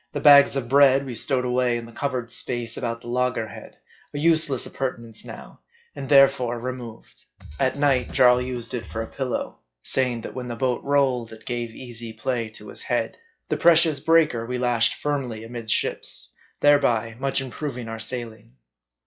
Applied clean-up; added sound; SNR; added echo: classical method log-MMSE.